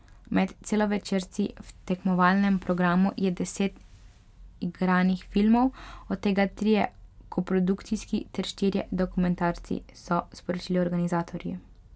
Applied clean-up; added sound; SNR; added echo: none; none; none; none.